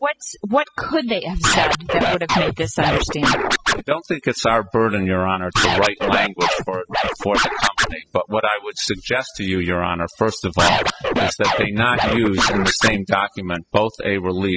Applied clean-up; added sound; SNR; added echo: classical method spectral subtraction.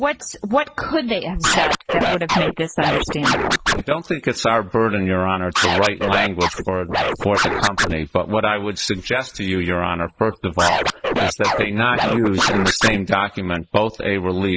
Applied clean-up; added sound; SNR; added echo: neural mask model Resemble Enhance denoiser.